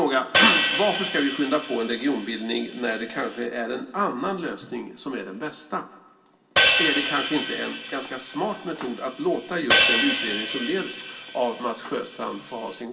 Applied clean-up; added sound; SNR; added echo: none; Hi-hat; -5 dB; reverberation time 0.2 s.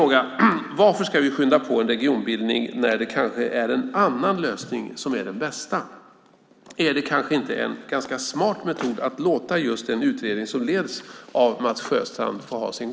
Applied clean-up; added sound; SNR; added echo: none; none; none; none.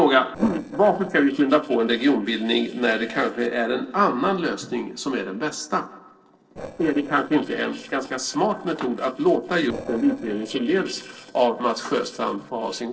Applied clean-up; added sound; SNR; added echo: neural separator model SepFormer DNS4.